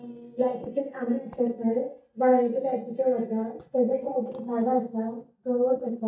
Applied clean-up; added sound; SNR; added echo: neural mask model DeepFilterNet 3.